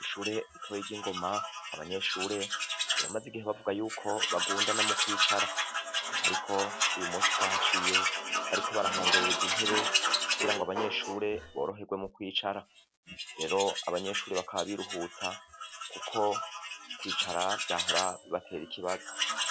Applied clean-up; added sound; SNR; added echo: none; Tools; -3 dB; none.